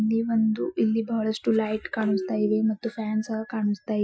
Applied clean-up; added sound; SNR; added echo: classical method Wiener filter.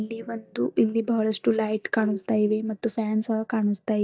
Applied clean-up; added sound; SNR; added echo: neural mask model DeepFilterNet 3.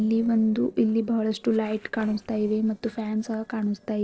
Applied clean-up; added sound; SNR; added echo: neural separator model SepFormer DNS4.